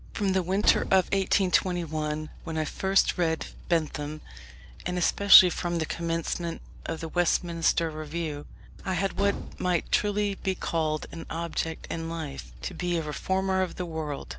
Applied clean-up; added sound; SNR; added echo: none; Train; 14 dB; none.